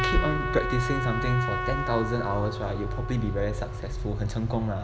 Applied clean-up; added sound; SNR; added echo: none; Trumpet; 6 dB; none.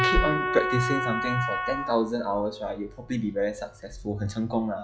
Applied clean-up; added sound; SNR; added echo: classical method log-MMSE.